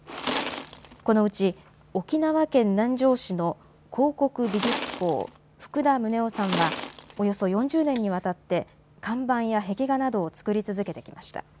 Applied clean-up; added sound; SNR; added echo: none; Tools; 6 dB; none.